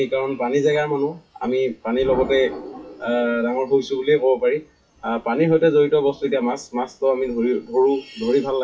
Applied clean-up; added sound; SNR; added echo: classical method WPE with log-MMSE.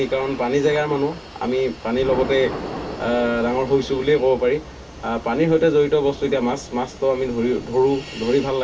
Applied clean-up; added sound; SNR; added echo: none; Thunder / Rain; 14 dB; reverberation time 0.1 s.